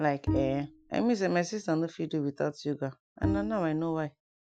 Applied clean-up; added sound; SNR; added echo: none; Bowed string instrument; 3 dB; none.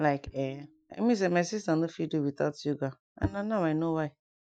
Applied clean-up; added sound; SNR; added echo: neural mask model DeepFilterNet 3.